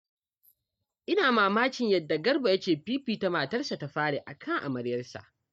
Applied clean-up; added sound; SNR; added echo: neural mask model DeepFilterNet 3.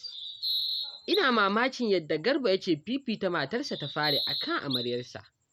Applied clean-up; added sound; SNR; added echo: none; Bird vocalization, bird call, bird song; 5 dB; none.